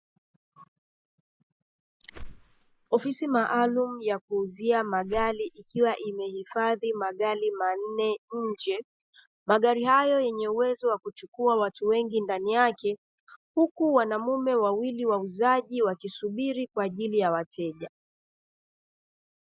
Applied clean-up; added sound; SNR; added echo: classical method Wiener filter.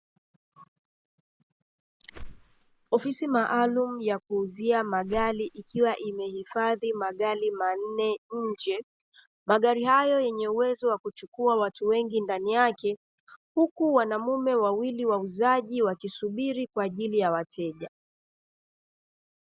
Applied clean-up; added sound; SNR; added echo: none; Whoosh, swoosh, swish; 15 dB; none.